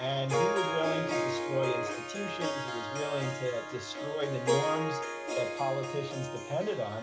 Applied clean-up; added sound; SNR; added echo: none; Harp; 0 dB; none.